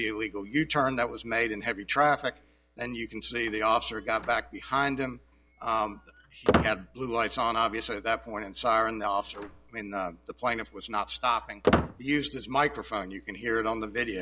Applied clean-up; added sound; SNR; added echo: none; Squeak; 4 dB; none.